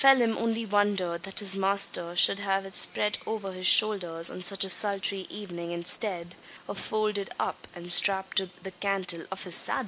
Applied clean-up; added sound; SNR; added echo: none; none; none; none.